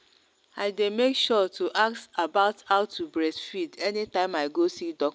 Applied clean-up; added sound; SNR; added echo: none; none; none; none.